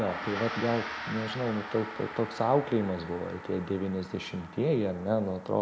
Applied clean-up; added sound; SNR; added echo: none; Gong; 10 dB; none.